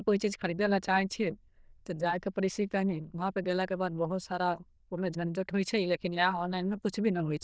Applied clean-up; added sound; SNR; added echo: neural diffusion model UNIVERSE++.